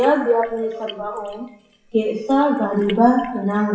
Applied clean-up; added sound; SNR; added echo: classical method WPE with log-MMSE.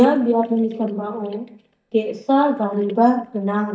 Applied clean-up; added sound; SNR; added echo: neural mask model DeepFilterNet 3.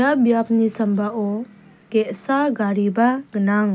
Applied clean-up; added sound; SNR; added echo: none; none; none; none.